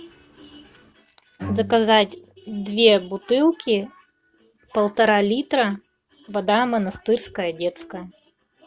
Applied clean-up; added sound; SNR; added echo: none; Bowed string instrument; 13 dB; none.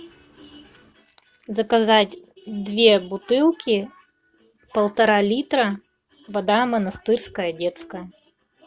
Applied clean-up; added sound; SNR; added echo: none; none; none; none.